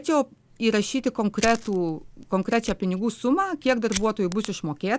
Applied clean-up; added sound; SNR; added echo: none; Fire; 15 dB; none.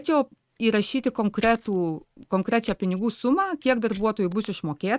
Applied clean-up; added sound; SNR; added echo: neural mask model RNNoise.